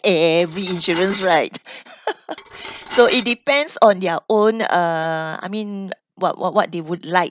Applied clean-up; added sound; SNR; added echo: none; Dishes, pots, and pans / Glass; 14 dB; none.